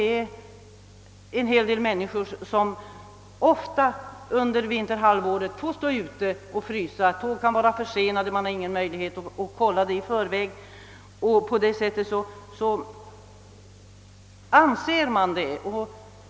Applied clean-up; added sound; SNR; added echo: none; none; none; none.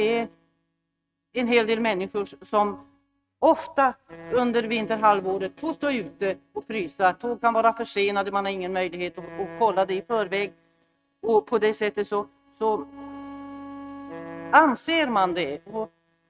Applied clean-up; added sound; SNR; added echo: neural mask model RNNoise.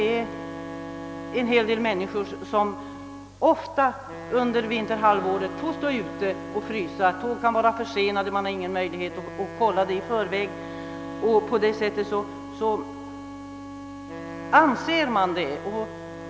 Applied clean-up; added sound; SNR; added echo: none; Bowed string instrument + Wind instrument, woodwind instrument; 11 dB; none.